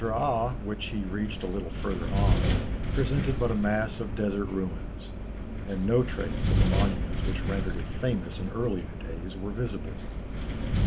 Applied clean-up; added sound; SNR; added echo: none; Wind; -2 dB; none.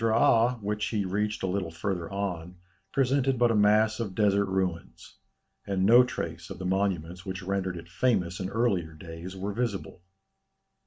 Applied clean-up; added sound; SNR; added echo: none; none; none; none.